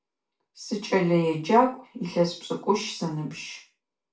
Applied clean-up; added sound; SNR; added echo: none; none; none; reverberation time 0.3 s.